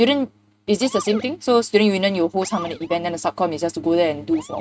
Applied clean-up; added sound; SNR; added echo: neural mask model RNNoise.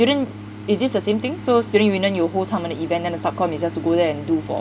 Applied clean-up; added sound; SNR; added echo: none; none; none; none.